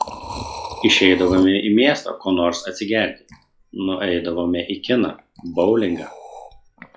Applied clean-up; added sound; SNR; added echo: classical method log-MMSE.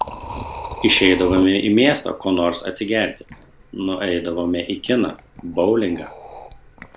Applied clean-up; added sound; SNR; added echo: none; Liquid; 14 dB; none.